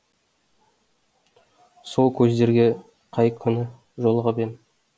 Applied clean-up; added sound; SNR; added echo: none; none; none; none.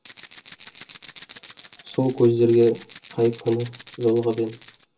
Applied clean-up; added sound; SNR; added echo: none; Rattle (instrument); 15 dB; reverberation time 0.2 s.